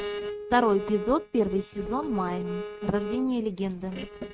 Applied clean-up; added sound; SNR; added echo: neural mask model RNNoise.